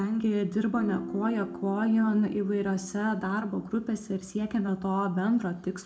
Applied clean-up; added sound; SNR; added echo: none; Guitar; 16 dB; reverberation time 0.4 s.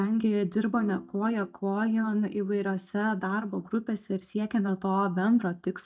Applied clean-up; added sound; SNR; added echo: neural mask model DeepFilterNet 3.